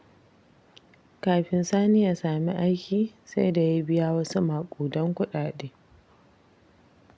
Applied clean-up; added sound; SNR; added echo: none; none; none; none.